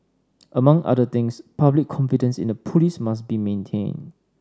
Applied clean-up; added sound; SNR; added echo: none; none; none; none.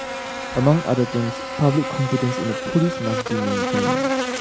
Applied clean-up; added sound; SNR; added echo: none; Buzz; 3 dB; none.